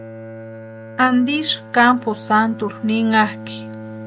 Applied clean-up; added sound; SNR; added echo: none; Bowed string instrument; 15 dB; none.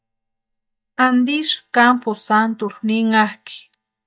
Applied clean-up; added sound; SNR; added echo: neural mask model DeepFilterNet 3.